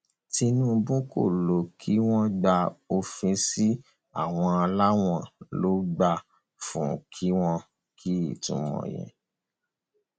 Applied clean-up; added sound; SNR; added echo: none; none; none; none.